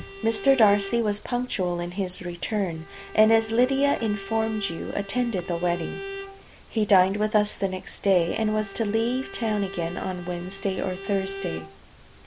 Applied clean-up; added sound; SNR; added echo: none; Bowed string instrument; 15 dB; none.